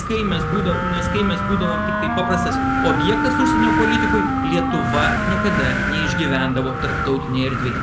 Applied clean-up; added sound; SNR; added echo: none; Wind + Wind instrument, woodwind instrument; -2 dB; none.